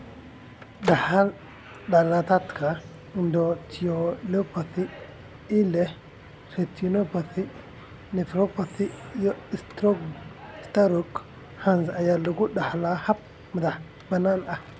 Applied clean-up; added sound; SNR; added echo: none; Microwave oven; 18 dB; none.